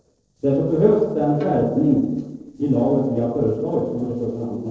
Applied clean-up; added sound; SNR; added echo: neural separator model SepFormer DNS4.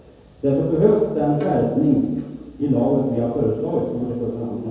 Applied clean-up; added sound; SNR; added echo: none; Bowed string instrument; 18 dB; reverberation time 1.2 s.